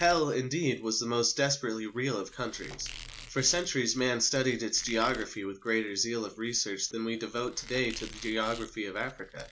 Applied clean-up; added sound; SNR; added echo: none; Squeak; 18 dB; none.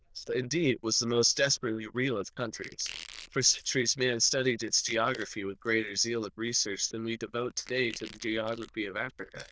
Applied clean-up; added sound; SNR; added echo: neural diffusion model UNIVERSE++.